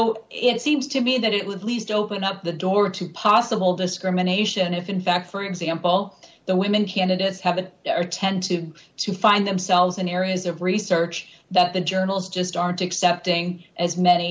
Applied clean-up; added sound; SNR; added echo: none; none; none; none.